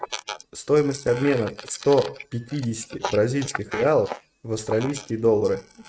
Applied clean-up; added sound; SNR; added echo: neural mask model RNNoise.